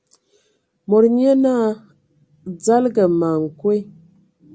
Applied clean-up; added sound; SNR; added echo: none; none; none; none.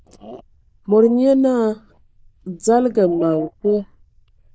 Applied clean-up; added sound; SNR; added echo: neural diffusion model UNIVERSE++.